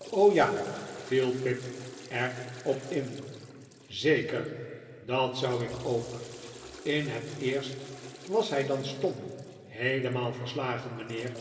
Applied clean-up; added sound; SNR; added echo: none; Toilet flush / Water; 18 dB; reverberation time 2.8 s.